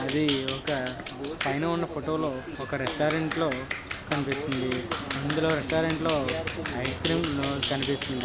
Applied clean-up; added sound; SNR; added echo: none; Clapping; 6 dB; none.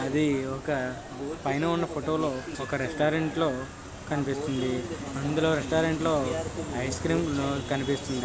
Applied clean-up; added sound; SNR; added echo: none; none; none; none.